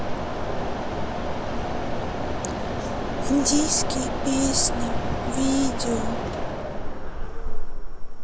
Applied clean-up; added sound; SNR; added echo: none; Mechanisms; -4 dB; none.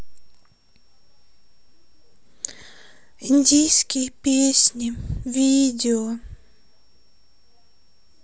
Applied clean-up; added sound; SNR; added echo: none; none; none; none.